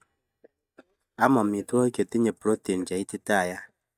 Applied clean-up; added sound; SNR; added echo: neural mask model DeepFilterNet 3.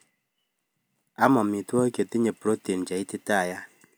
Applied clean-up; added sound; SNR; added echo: none; none; none; none.